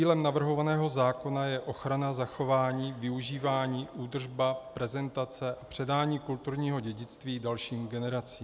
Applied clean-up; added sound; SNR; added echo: none; none; none; none.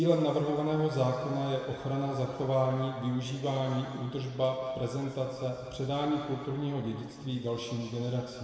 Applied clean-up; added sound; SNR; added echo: none; none; none; reverberation time 2.2 s.